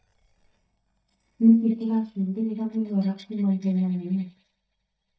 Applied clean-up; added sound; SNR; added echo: neural mask model DeepFilterNet 3.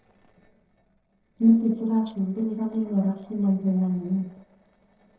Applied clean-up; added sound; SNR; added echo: neural separator model SepFormer DNS4.